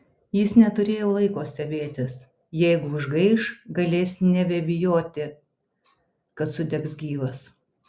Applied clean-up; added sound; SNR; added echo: none; none; none; none.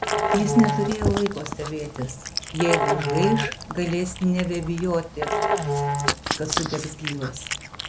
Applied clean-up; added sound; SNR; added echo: none; Cat + Musical instrument; 1 dB; none.